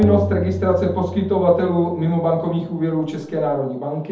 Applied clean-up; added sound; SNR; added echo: none; Tabla; 9 dB; reverberation time 0.6 s.